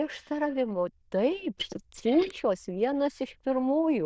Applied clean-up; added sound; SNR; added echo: neural diffusion model UNIVERSE++.